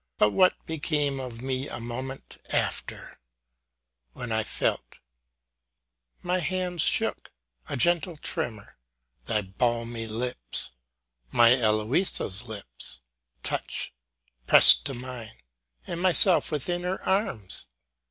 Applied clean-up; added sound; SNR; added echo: none; none; none; none.